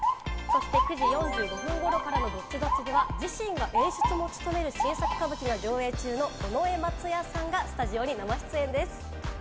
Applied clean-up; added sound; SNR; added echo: none; Motor vehicle (road) / Siren; 2 dB; none.